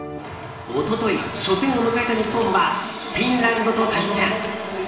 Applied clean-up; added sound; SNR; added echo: none; Coin (dropping); 19 dB; reverberation time 0.9 s.